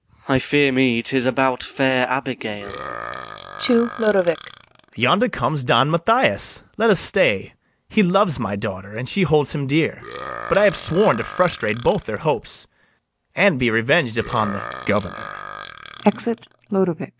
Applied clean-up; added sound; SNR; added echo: none; Burping, eructation; 14 dB; none.